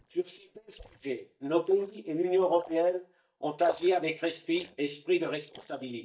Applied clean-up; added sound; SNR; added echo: neural mask model DeepFilterNet 3.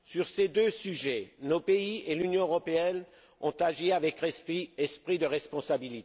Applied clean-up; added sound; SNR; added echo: none; none; none; none.